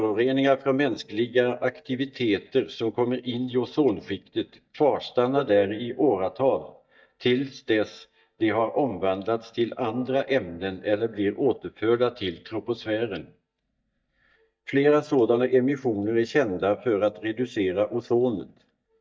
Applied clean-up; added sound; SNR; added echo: neural mask model DeepFilterNet 3.